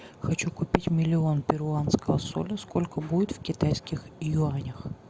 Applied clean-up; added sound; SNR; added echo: none; none; none; none.